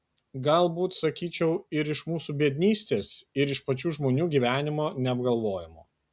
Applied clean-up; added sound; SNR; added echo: none; none; none; none.